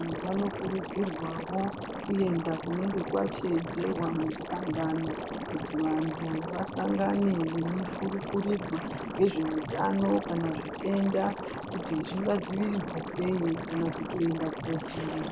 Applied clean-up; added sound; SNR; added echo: none; Liquid; 6 dB; none.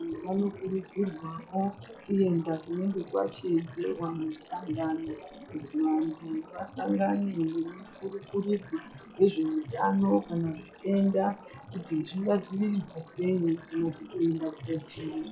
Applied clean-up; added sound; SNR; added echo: classical method log-MMSE.